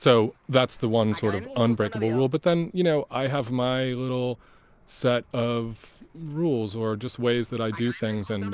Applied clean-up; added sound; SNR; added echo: neural mask model Resemble Enhance denoiser.